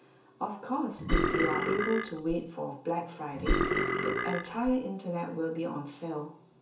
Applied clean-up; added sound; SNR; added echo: none; Burping, eructation; -4 dB; reverberation time 0.7 s.